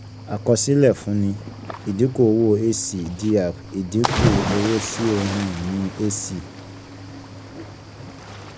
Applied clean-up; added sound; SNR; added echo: none; Cricket / Waves, surf; 7 dB; none.